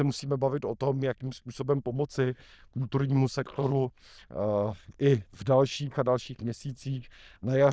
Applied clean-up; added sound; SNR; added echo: neural diffusion model UNIVERSE++.